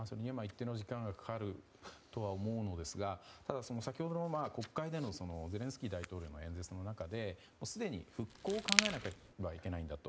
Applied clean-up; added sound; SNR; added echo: none; Crackle; -4 dB; none.